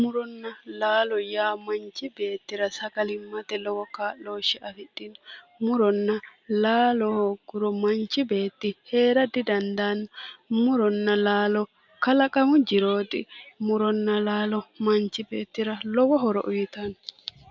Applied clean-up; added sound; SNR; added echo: none; none; none; none.